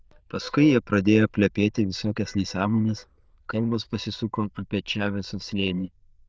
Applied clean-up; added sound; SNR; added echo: neural diffusion model UNIVERSE++.